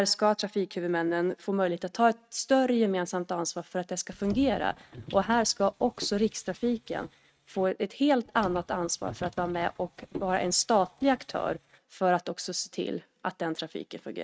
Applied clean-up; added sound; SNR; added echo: neural mask model RNNoise.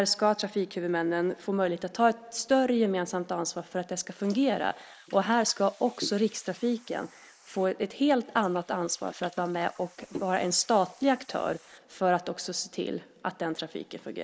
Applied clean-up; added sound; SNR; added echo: neural mask model Resemble Enhance denoiser.